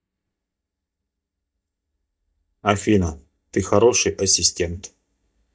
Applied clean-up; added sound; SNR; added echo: neural mask model DeepFilterNet 3.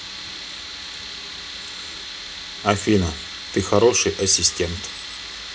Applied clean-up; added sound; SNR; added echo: none; Tools; 10 dB; reverberation time 0.3 s.